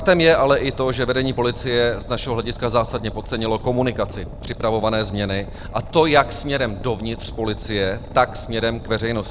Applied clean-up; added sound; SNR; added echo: none; Boat, Water vehicle; 12 dB; none.